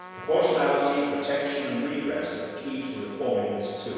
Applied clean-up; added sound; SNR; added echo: none; Trumpet; 18 dB; reverberation time 1.9 s.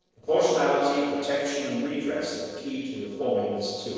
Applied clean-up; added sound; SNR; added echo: neural separator model SepFormer DNS4.